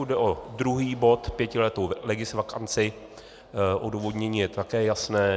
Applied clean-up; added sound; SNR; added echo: none; none; none; none.